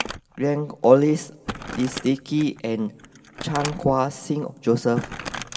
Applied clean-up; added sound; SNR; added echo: none; Crumpling, crinkling; 13 dB; reverberation time 2.4 s.